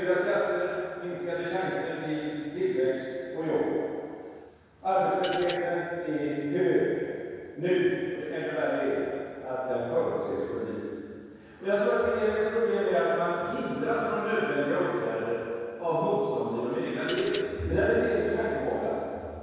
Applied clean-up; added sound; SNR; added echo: none; Tambourine; 10 dB; reverberation time 2.2 s.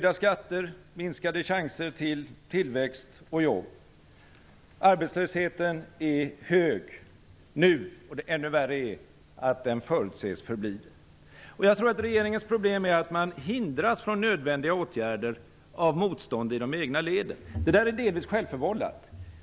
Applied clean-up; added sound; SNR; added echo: none; none; none; none.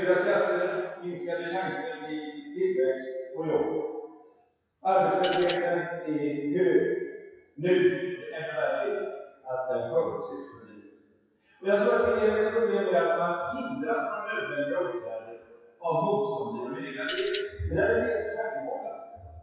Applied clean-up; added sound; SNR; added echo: classical method WPE with log-MMSE.